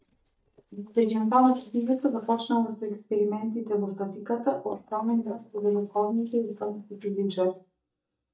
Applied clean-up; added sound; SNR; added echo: neural mask model DeepFilterNet 3.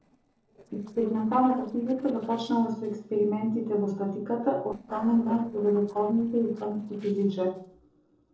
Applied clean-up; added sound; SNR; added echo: neural separator model SepFormer DNS4.